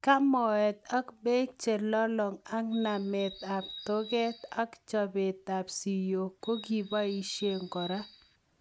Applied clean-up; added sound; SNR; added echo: none; Bird; 16 dB; none.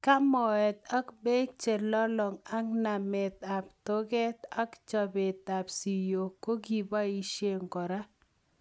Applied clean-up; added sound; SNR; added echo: none; none; none; none.